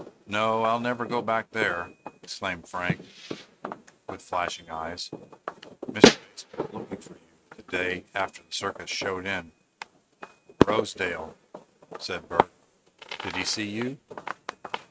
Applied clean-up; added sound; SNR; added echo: neural mask model RNNoise.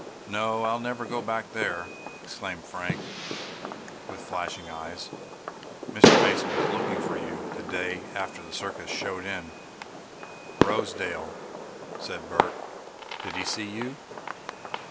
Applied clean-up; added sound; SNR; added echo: none; Fireworks; -5 dB; none.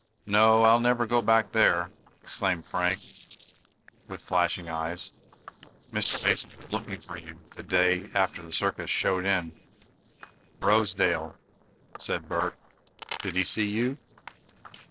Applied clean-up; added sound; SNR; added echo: neural separator model SepFormer DNS4.